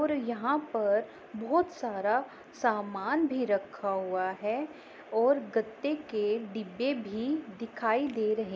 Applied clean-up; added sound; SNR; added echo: none; none; none; none.